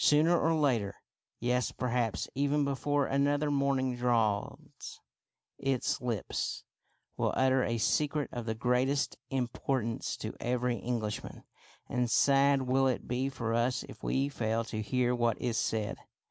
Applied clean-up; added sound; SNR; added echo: none; none; none; none.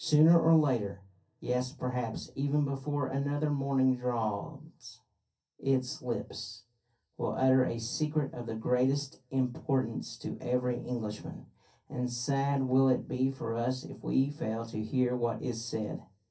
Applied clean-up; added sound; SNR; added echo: none; none; none; reverberation time 0.3 s.